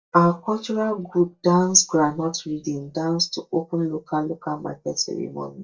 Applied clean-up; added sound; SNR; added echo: neural mask model DeepFilterNet 3.